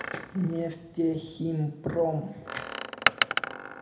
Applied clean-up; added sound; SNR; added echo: none; Door; 2 dB; reverberation time 0.7 s.